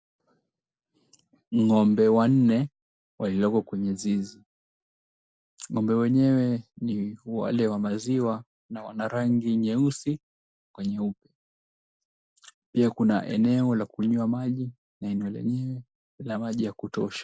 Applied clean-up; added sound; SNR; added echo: none; none; none; none.